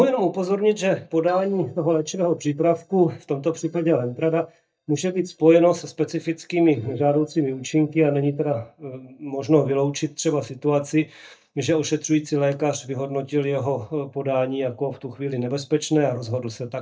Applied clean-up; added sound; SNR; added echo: neural mask model DeepFilterNet 3.